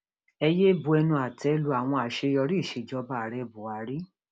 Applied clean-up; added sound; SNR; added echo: none; none; none; none.